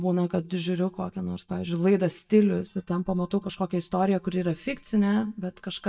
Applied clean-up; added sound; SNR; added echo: neural mask model DeepFilterNet 3.